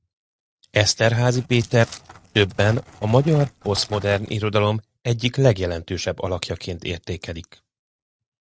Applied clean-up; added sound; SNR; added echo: neural mask model RNNoise.